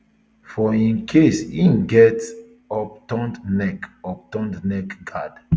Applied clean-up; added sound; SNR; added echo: none; none; none; none.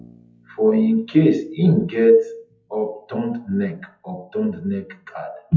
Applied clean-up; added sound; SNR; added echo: classical method WPE with log-MMSE.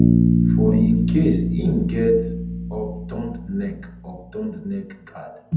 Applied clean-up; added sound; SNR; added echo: none; Bass guitar; -3 dB; reverberation time 0.8 s.